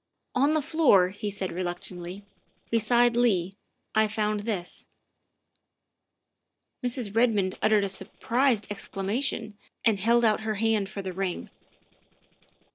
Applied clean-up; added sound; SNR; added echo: neural separator model SepFormer DNS4.